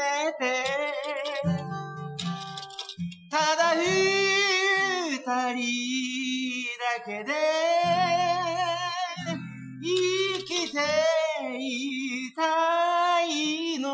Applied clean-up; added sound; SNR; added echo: classical method Wiener filter.